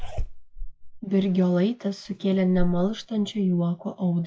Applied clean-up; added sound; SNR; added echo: classical method log-MMSE.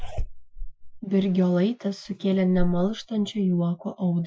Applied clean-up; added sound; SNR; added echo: classical method Wiener filter.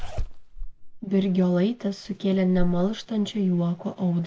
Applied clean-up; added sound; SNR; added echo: none; Zipper (clothing); 7 dB; none.